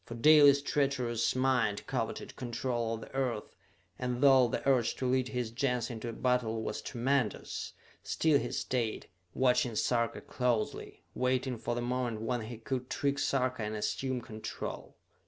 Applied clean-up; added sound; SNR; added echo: none; none; none; none.